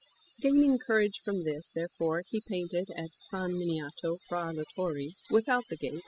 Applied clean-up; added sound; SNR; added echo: classical method spectral subtraction.